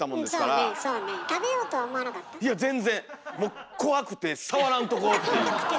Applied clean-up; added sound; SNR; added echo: none; none; none; none.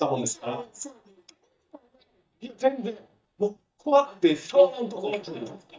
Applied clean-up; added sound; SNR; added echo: neural mask model DeepFilterNet 3.